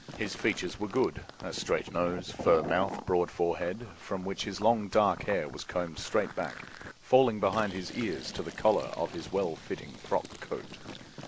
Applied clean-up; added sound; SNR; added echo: none; Fill (with liquid); 14 dB; none.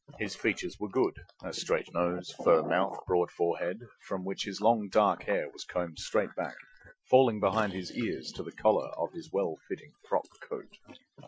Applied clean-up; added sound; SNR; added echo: classical method Wiener filter.